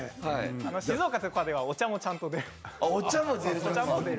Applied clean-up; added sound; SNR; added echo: none; none; none; none.